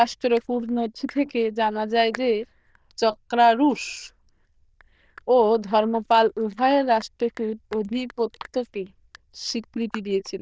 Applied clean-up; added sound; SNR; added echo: neural diffusion model UNIVERSE++.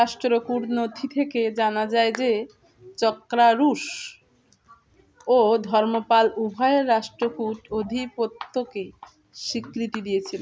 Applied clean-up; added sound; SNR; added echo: none; none; none; none.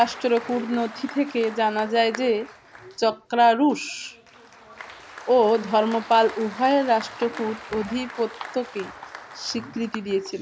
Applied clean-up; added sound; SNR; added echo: none; Applause; 17 dB; none.